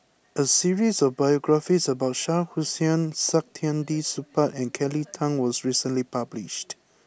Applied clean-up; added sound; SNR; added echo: none; none; none; none.